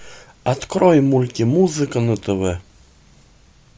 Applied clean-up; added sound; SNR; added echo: none; none; none; none.